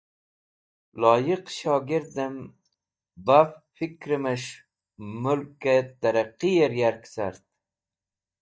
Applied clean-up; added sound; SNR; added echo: neural mask model DeepFilterNet 3.